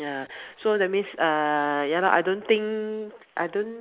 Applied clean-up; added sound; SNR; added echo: neural mask model Resemble Enhance denoiser.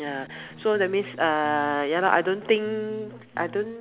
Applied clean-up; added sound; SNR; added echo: none; Bass guitar; 20 dB; none.